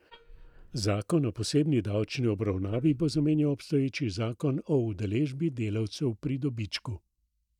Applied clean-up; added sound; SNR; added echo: neural mask model DeepFilterNet 3.